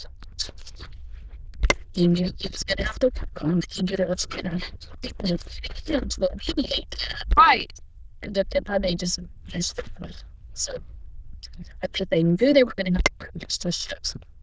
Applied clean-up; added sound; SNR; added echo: neural diffusion model UNIVERSE++.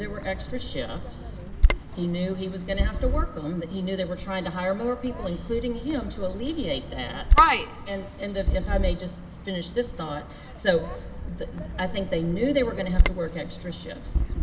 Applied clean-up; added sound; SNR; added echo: none; Bird vocalization, bird call, bird song; 0 dB; none.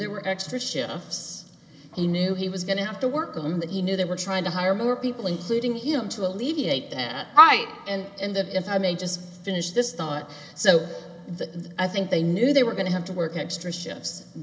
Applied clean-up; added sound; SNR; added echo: none; none; none; none.